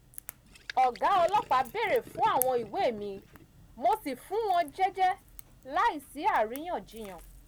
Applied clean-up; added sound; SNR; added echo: none; Crack / Crackle + Gurgling; 16 dB; none.